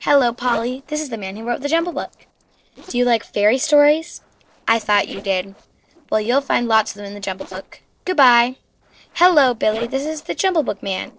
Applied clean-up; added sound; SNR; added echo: neural separator model SepFormer DNS4.